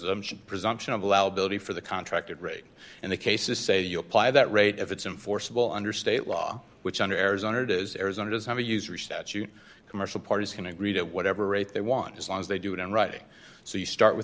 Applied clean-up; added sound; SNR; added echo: none; none; none; none.